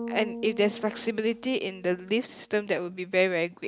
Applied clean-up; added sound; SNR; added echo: none; Bass guitar; 13 dB; none.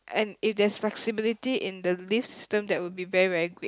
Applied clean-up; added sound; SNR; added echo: none; none; none; none.